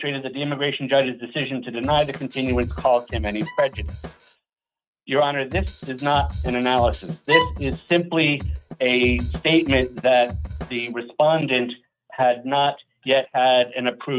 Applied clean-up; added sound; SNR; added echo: neural mask model RNNoise.